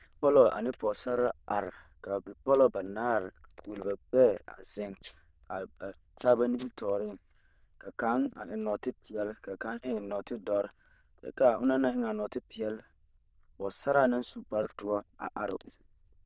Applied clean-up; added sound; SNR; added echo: neural diffusion model UNIVERSE++.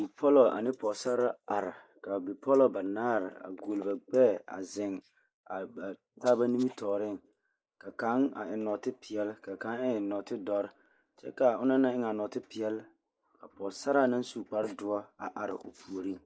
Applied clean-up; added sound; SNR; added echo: neural mask model Resemble Enhance denoiser.